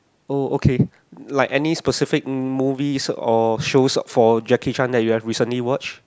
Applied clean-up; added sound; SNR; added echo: none; none; none; none.